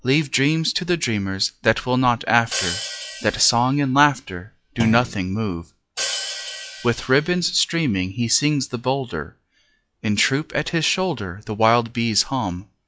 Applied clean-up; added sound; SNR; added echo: classical method log-MMSE.